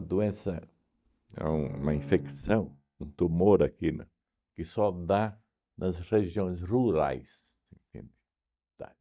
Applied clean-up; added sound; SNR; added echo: neural mask model DeepFilterNet 3.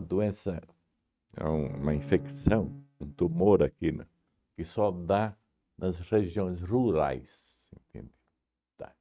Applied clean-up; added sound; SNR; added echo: neural mask model RNNoise.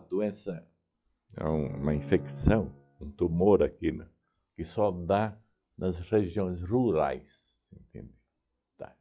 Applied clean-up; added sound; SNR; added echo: classical method log-MMSE.